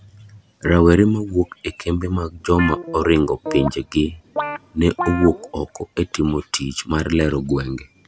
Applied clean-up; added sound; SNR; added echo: none; Guitar; 9 dB; none.